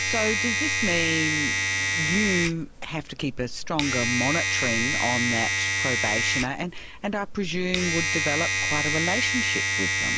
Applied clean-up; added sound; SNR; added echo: none; Domestic sounds, home sounds; -3 dB; none.